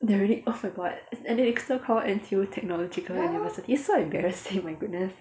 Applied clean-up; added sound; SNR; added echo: none; none; none; none.